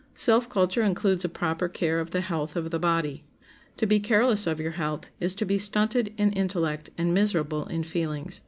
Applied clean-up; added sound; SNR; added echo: none; none; none; none.